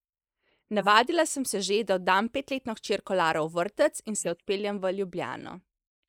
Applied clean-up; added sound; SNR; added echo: neural mask model Resemble Enhance denoiser.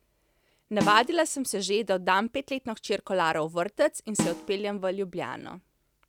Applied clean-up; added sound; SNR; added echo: none; Snare drum; 6 dB; none.